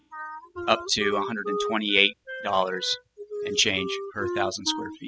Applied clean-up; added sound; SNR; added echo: classical method spectral subtraction.